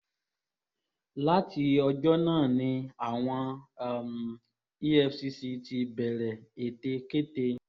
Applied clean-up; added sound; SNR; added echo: none; none; none; none.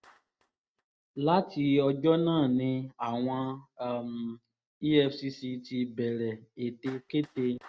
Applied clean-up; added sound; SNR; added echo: neural mask model RNNoise.